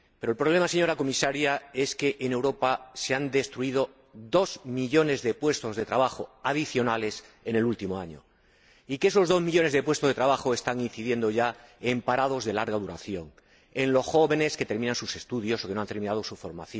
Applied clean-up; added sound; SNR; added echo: none; none; none; none.